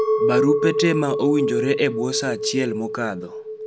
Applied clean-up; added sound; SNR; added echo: none; Chink, clink; 0 dB; none.